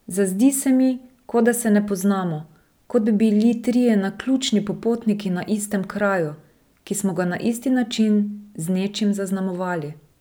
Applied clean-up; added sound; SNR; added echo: none; none; none; none.